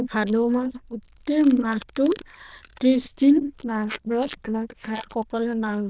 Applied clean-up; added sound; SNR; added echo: neural diffusion model UNIVERSE++.